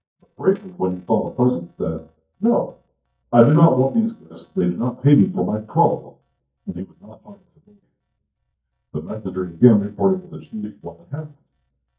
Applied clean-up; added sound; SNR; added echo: neural mask model DeepFilterNet 3.